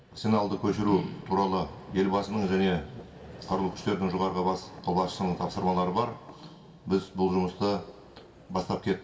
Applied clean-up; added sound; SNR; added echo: none; Vehicle; 19 dB; reverberation time 0.2 s.